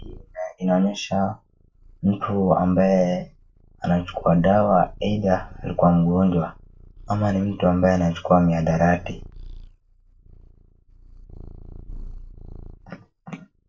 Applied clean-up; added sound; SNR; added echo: none; Purr; 19 dB; reverberation time 0.2 s.